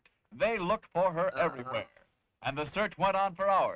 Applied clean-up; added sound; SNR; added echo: neural mask model RNNoise.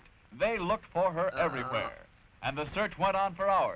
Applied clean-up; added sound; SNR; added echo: none; Burping, eructation; 9 dB; none.